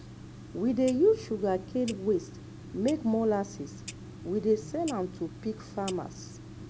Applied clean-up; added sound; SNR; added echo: none; Clock; 13 dB; none.